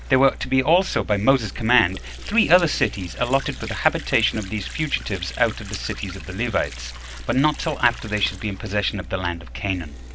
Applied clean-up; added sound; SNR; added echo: none; Sink (filling or washing) / Water; 18 dB; none.